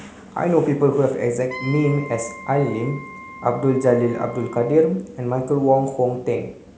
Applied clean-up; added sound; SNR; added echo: none; Wind instrument, woodwind instrument; 17 dB; none.